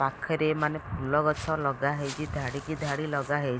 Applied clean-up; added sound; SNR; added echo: none; Walk, footsteps; 20 dB; none.